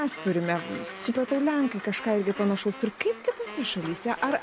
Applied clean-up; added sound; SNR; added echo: none; Wind instrument, woodwind instrument + Train; 13 dB; none.